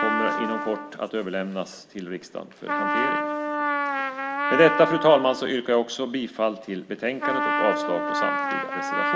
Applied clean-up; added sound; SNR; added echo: none; Trumpet; 2 dB; none.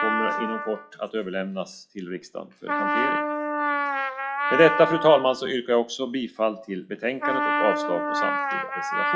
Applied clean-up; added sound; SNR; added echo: classical method log-MMSE.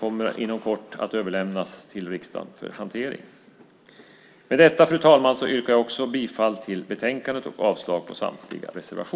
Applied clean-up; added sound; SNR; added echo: none; none; none; none.